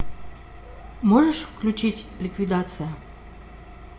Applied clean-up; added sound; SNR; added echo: none; Engine; 18 dB; reverberation time 1.3 s.